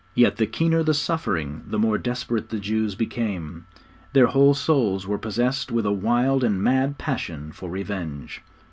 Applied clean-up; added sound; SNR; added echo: none; none; none; none.